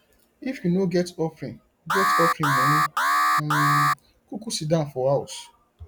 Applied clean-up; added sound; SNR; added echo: none; Alarm; -4 dB; none.